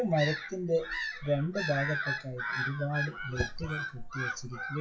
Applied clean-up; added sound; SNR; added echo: classical method WPE with log-MMSE.